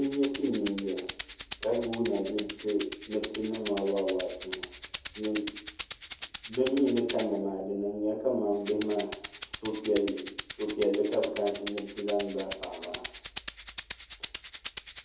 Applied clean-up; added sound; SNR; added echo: none; Rattle (instrument); -4 dB; reverberation time 0.7 s.